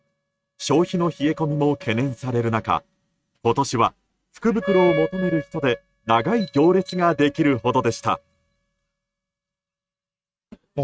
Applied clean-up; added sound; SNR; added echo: neural mask model RNNoise.